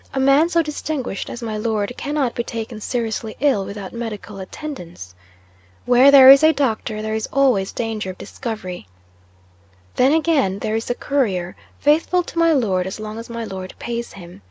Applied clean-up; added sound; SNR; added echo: none; none; none; none.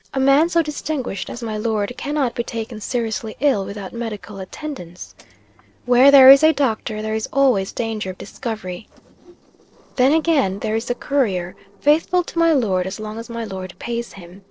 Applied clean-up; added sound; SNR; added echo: neural separator model SepFormer DNS4.